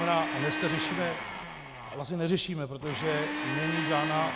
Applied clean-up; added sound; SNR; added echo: none; Domestic sounds, home sounds; 3 dB; none.